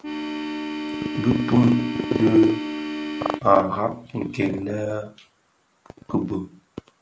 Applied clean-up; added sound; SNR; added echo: none; Organ; 5 dB; none.